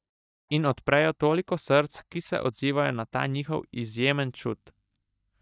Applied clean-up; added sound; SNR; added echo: neural mask model DeepFilterNet 3.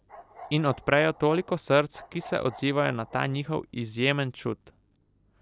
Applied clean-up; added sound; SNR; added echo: none; Bark; 20 dB; none.